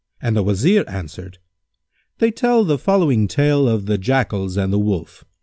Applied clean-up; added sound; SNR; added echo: none; none; none; none.